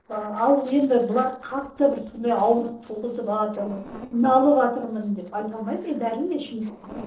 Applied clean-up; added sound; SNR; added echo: neural separator model SepFormer DNS4.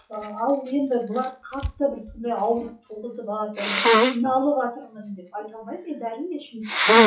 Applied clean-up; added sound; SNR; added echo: classical method WPE with log-MMSE.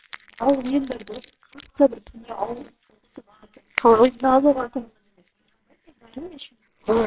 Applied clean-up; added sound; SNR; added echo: neural separator model SepFormer WHAMR!.